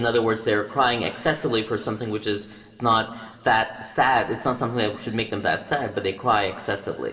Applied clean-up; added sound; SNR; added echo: none; none; none; reverberation time 2.8 s.